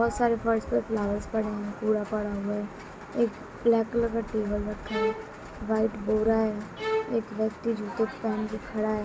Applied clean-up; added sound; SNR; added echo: none; Bowed string instrument; 5 dB; none.